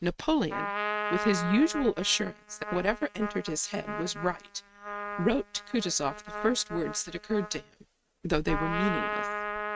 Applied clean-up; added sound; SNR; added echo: neural mask model RNNoise.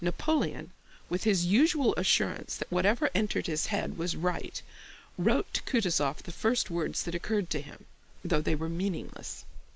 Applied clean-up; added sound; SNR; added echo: none; none; none; none.